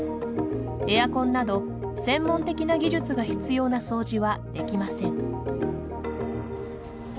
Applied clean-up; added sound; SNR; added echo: none; none; none; none.